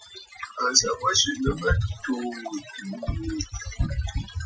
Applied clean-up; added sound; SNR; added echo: classical method Wiener filter.